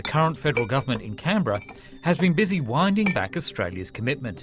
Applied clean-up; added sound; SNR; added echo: none; Chink, clink; 13 dB; none.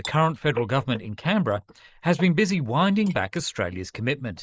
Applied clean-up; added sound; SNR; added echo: neural mask model Resemble Enhance denoiser.